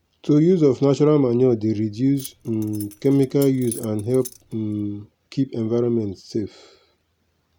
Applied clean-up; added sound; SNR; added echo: none; Keys jangling; 19 dB; none.